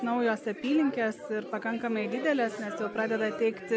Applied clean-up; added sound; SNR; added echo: none; none; none; none.